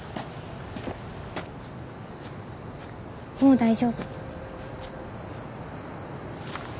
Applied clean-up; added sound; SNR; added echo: none; Keyboard (musical); 18 dB; none.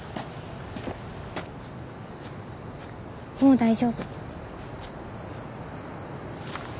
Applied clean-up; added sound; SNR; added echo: none; none; none; none.